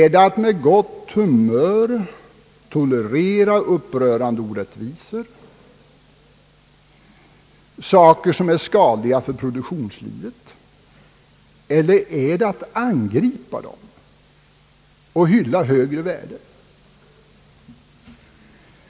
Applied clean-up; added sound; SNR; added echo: none; none; none; none.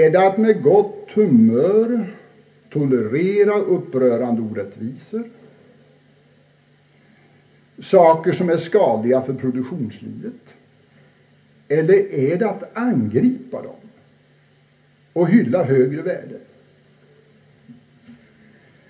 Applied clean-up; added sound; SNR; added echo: none; none; none; reverberation time 0.3 s.